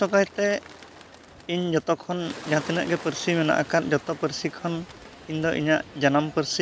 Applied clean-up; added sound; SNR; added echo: none; Bird; 17 dB; none.